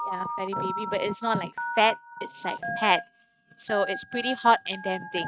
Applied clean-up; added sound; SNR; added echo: neural mask model RNNoise.